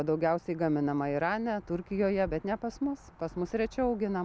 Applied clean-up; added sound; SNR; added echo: none; none; none; none.